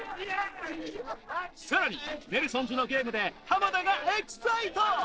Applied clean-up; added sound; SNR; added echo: neural separator model SepFormer DNS4.